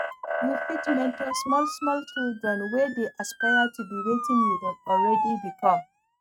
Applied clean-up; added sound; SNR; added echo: neural mask model RNNoise.